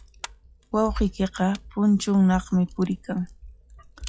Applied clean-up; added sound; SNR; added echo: classical method log-MMSE.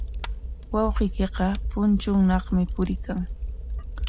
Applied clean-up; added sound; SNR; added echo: none; Fire; 4 dB; none.